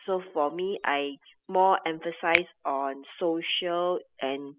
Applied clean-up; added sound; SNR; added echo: classical method spectral subtraction.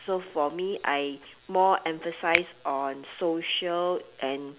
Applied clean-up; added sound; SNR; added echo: none; Finger snapping; 8 dB; none.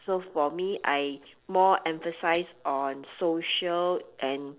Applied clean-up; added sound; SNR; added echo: neural separator model SepFormer DNS4.